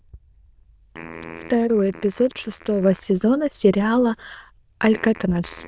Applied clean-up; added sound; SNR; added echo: neural diffusion model UNIVERSE++.